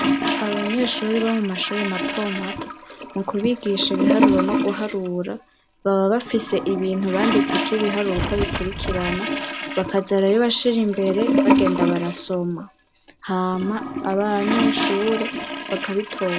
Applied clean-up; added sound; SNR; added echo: none; Wind + Toilet flush / Gurgling; 2 dB; none.